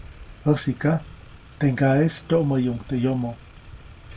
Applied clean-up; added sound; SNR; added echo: none; Motor vehicle (road); 20 dB; reverberation time 0.2 s.